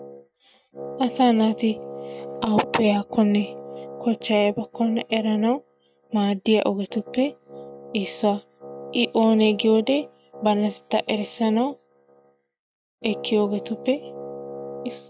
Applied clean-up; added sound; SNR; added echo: neural mask model RNNoise.